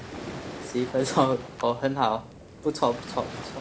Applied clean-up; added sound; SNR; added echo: none; Waves, surf; 12 dB; none.